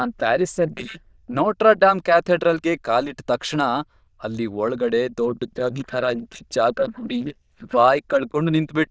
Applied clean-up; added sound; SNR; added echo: neural diffusion model UNIVERSE++.